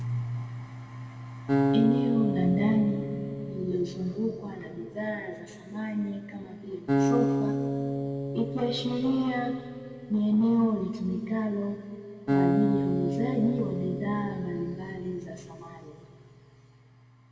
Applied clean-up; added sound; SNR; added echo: none; Acoustic guitar; 2 dB; reverberation time 2.0 s.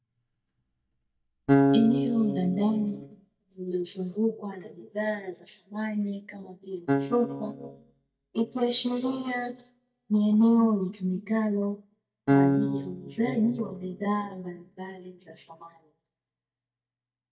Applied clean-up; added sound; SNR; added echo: neural mask model DeepFilterNet 3.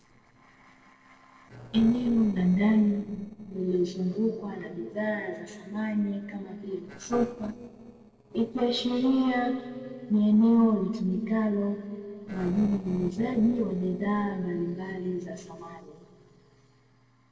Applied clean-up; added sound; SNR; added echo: neural separator model SepFormer DNS4.